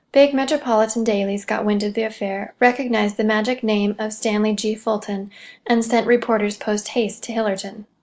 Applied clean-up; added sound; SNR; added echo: none; none; none; none.